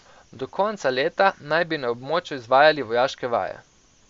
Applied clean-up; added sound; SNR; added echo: none; none; none; none.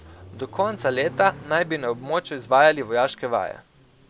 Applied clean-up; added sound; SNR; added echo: none; Accelerating, revving, vroom; 20 dB; none.